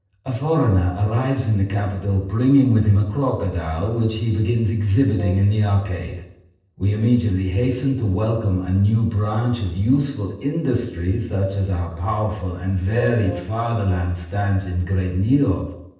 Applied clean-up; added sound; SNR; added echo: neural separator model SepFormer DNS4.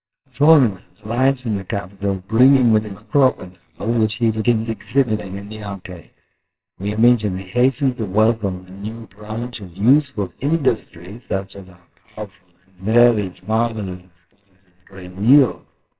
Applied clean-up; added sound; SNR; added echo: neural separator model SepFormer WHAMR!.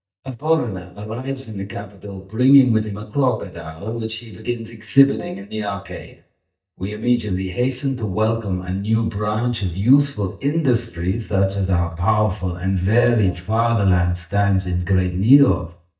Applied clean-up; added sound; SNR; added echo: neural mask model DeepFilterNet 3.